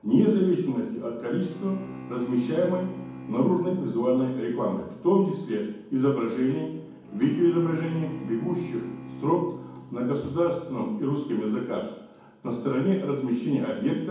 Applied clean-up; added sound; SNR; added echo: none; Bowed string instrument; 14 dB; reverberation time 1.2 s.